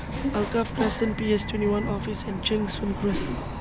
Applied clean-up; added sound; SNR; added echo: none; Bird vocalization, bird call, bird song; 3 dB; none.